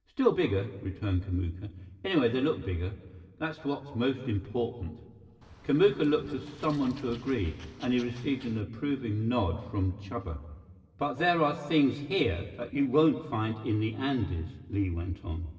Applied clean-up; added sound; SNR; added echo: neural separator model SepFormer DNS4.